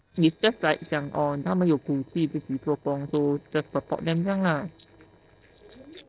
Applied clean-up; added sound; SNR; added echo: neural separator model SepFormer DNS4.